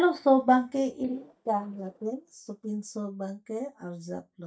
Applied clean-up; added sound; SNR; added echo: neural mask model DeepFilterNet 3.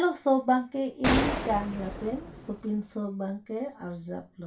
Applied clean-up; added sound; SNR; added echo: none; Gunshot, gunfire; 3 dB; reverberation time 0.2 s.